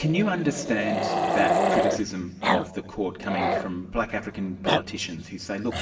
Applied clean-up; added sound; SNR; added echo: none; Growling; -1 dB; reverberation time 2.5 s.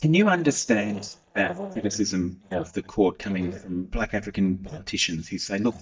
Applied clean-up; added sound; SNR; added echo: neural mask model DeepFilterNet 3.